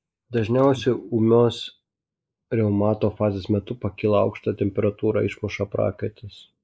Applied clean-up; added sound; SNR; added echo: neural mask model Resemble Enhance denoiser.